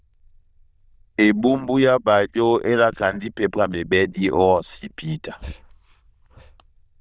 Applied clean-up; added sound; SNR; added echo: neural diffusion model UNIVERSE++.